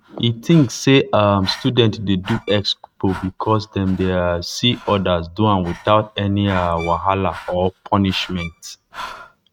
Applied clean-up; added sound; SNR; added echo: neural mask model RNNoise.